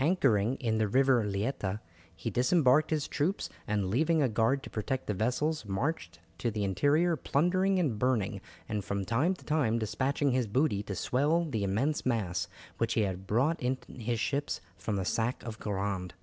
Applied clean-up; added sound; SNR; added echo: none; none; none; none.